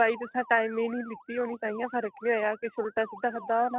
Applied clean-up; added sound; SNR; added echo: neural mask model RNNoise.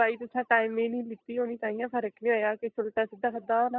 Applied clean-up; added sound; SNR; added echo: neural mask model DeepFilterNet 3.